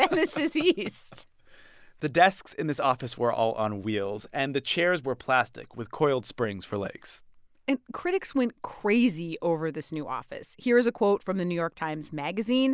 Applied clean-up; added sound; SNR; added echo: none; none; none; none.